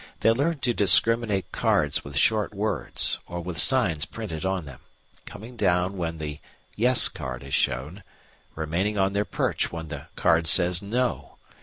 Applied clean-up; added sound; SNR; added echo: none; none; none; none.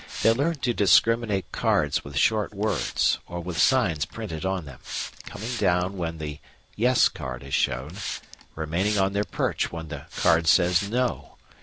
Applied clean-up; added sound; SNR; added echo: none; Hiss; 13 dB; none.